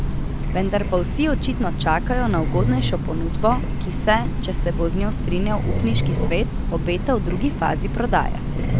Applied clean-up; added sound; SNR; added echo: none; Train; -2 dB; none.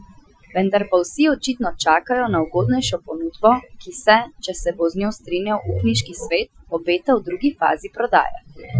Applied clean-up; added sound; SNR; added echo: classical method Wiener filter.